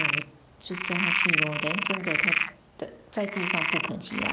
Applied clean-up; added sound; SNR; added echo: none; Frog; -5 dB; none.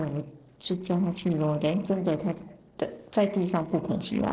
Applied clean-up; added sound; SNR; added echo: neural separator model SepFormer DNS4.